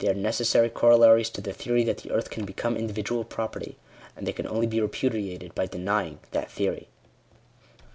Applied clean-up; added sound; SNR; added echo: none; none; none; none.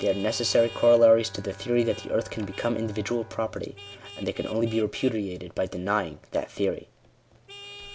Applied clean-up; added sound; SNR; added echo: none; Bowed string instrument + Vehicle horn, car horn, honking; 18 dB; none.